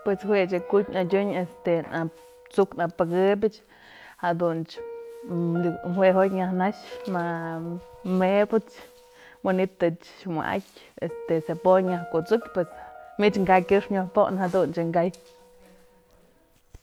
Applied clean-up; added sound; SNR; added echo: none; Piano; 18 dB; none.